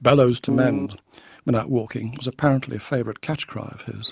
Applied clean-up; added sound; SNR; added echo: none; Piano; 0 dB; none.